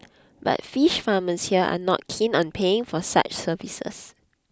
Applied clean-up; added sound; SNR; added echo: none; none; none; none.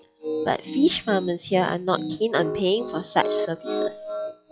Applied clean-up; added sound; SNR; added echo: classical method log-MMSE.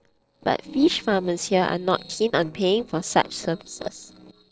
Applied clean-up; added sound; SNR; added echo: neural separator model SepFormer DNS4.